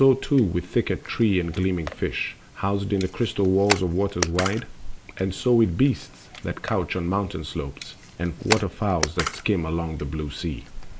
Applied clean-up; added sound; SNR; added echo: none; Camera; 11 dB; none.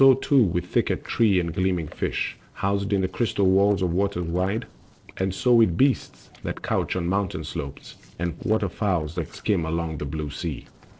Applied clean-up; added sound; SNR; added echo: neural separator model SepFormer DNS4.